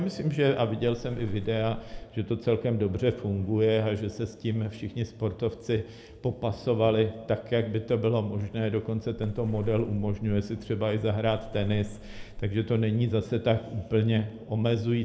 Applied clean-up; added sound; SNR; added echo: none; Water / Splash, splatter; 12 dB; reverberation time 1.0 s.